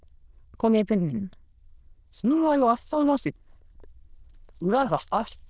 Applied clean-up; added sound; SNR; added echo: neural diffusion model UNIVERSE++.